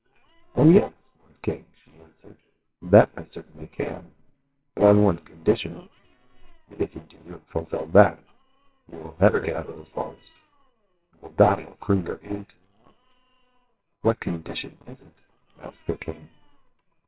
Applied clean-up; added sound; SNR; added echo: neural separator model SepFormer WHAMR!.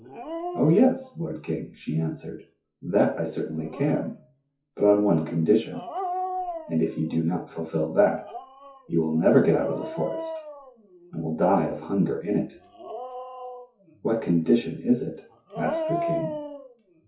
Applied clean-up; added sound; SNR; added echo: classical method WPE with log-MMSE.